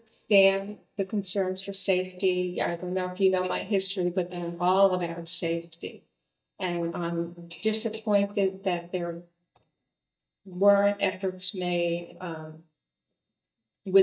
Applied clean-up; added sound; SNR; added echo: neural mask model DeepFilterNet 3.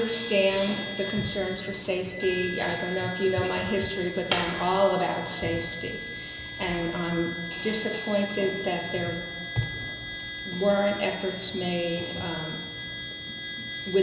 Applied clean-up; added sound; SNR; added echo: none; Harmonica; 8 dB; reverberation time 2.1 s.